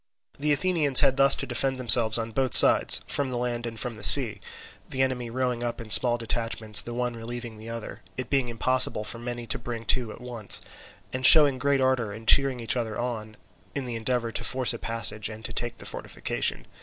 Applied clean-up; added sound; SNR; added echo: none; none; none; none.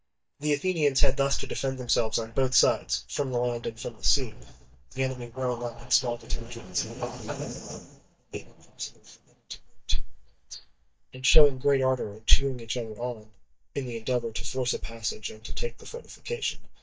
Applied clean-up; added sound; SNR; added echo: neural mask model DeepFilterNet 3.